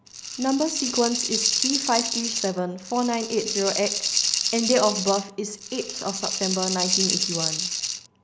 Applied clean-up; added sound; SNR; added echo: none; Rattle (instrument); 1 dB; none.